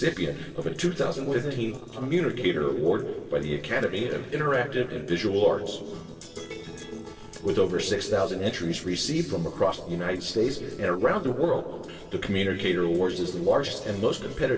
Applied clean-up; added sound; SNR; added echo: neural separator model SepFormer DNS4.